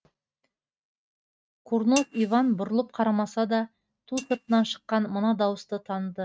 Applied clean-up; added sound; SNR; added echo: neural mask model RNNoise.